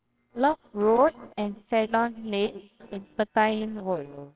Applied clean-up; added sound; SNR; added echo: neural separator model SepFormer WHAMR!.